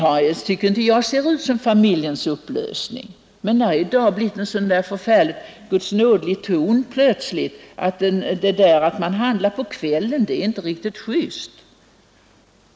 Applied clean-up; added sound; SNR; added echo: none; none; none; none.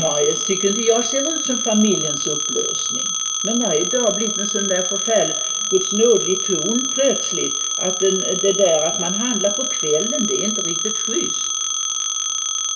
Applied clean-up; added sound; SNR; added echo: none; Telephone; 0 dB; reverberation time 0.3 s.